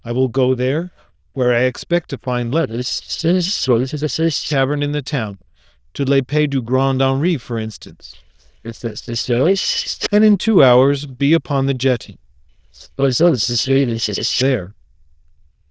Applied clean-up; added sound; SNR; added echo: neural diffusion model UNIVERSE++.